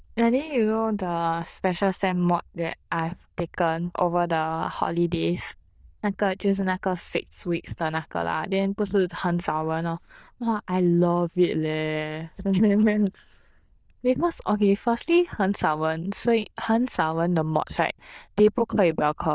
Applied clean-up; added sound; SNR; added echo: neural diffusion model UNIVERSE++.